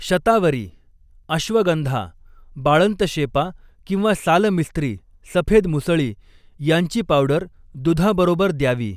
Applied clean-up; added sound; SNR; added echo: none; none; none; none.